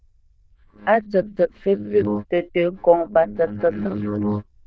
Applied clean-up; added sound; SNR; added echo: neural diffusion model UNIVERSE++.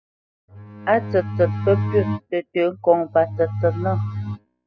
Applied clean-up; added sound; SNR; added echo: classical method spectral subtraction.